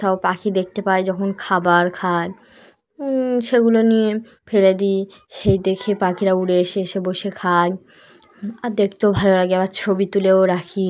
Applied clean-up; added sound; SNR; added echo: none; none; none; none.